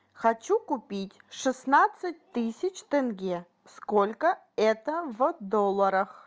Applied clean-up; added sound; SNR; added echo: none; none; none; none.